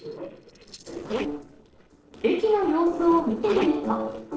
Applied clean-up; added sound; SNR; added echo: neural separator model SepFormer DNS4.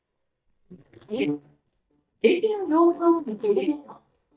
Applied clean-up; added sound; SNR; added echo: neural mask model DeepFilterNet 3.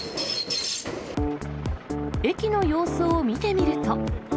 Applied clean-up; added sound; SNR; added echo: none; none; none; none.